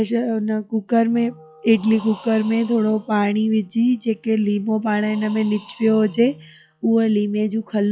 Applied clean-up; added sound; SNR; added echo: classical method log-MMSE.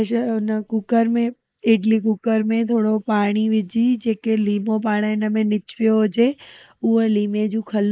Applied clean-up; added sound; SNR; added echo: neural mask model Resemble Enhance denoiser.